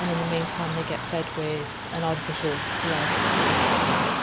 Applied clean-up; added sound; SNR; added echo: none; Car passing by / Traffic noise, roadway noise; -4 dB; none.